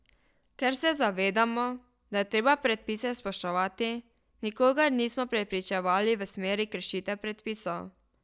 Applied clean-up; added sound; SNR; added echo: none; none; none; none.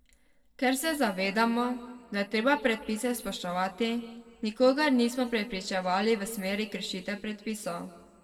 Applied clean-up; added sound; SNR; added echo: none; none; none; reverberation time 1.2 s.